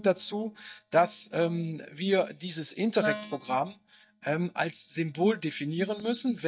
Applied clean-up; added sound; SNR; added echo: neural mask model DeepFilterNet 3.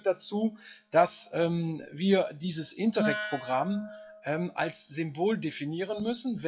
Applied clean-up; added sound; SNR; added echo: classical method WPE with log-MMSE.